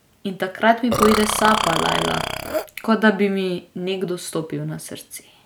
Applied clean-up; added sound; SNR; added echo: none; Burping, eructation; 1 dB; none.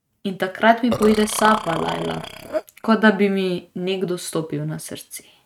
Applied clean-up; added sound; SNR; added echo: neural mask model RNNoise.